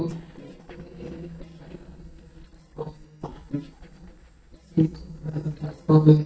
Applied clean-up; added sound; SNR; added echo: neural mask model DeepFilterNet 3.